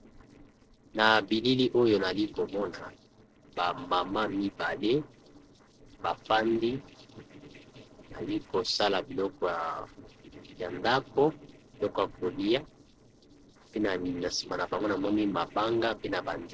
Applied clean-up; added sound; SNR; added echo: neural separator model SepFormer DNS4.